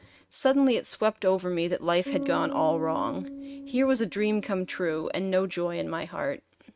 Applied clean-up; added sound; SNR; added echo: neural mask model RNNoise.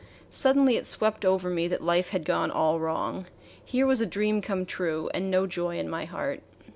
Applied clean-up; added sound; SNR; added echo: none; none; none; none.